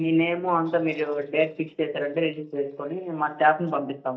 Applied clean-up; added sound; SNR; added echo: neural mask model DeepFilterNet 3.